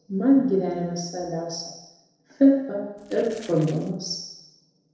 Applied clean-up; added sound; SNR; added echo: neural separator model SepFormer DNS4.